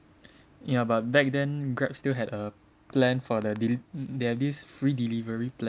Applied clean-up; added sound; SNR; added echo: none; none; none; none.